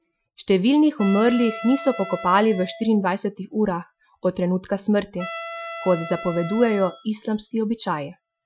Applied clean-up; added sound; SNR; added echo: classical method Wiener filter.